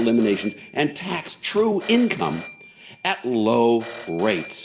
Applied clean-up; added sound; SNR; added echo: none; Telephone; 13 dB; reverberation time 0.5 s.